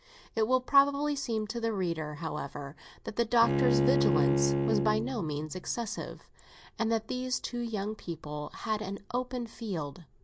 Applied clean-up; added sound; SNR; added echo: none; Bowed string instrument; -2 dB; none.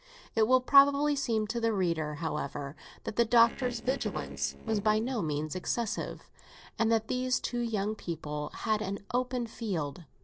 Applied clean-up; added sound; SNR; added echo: neural separator model SepFormer DNS4.